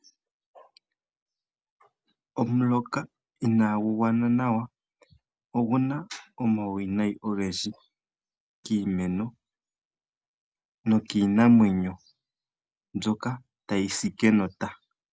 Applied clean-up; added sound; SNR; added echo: none; none; none; none.